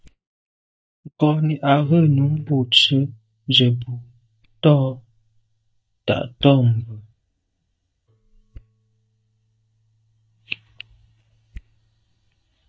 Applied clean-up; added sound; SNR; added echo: neural mask model DeepFilterNet 3.